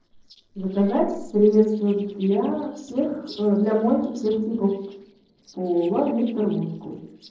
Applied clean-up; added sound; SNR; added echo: neural separator model SepFormer DNS4.